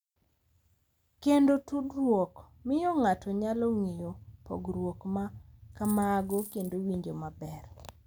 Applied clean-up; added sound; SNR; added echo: none; Coin (dropping); 16 dB; none.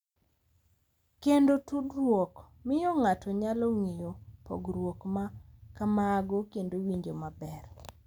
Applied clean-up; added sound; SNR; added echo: none; none; none; none.